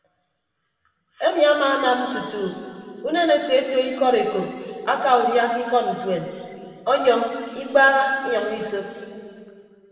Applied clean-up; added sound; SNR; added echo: none; none; none; reverberation time 2.6 s.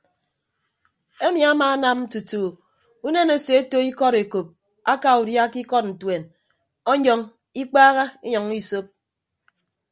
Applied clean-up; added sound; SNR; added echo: none; none; none; none.